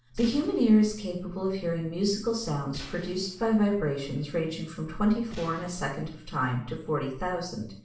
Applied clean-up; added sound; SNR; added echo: neural separator model SepFormer DNS4.